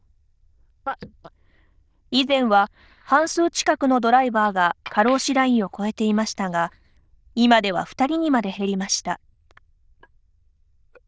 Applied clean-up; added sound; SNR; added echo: neural diffusion model UNIVERSE++.